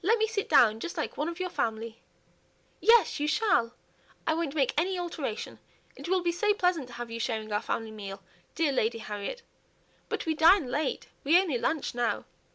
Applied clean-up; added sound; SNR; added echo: none; none; none; none.